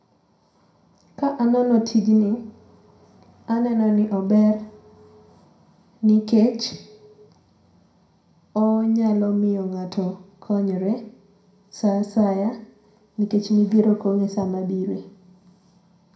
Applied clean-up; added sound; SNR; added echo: none; none; none; reverberation time 0.5 s.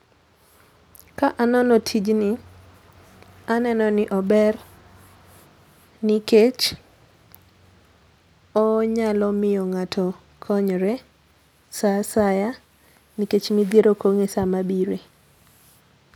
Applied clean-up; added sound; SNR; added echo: none; none; none; none.